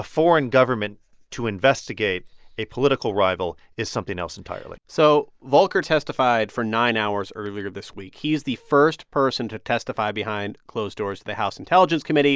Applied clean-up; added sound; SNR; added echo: none; none; none; none.